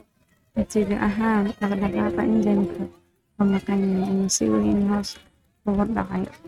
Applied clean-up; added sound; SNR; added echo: neural mask model RNNoise.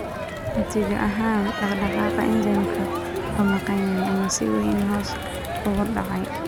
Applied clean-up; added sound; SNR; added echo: none; Bowed string instrument + Crowd; 4 dB; none.